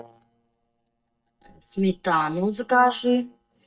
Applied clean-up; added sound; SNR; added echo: neural mask model DeepFilterNet 3.